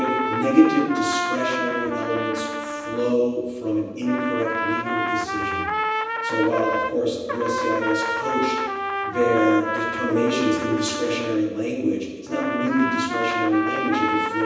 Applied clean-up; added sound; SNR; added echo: none; Trumpet; 3 dB; reverberation time 1.1 s.